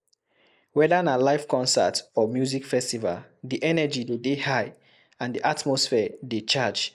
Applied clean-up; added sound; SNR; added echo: neural mask model Resemble Enhance denoiser.